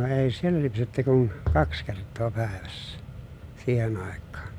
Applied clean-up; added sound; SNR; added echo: none; Mechanisms; 15 dB; none.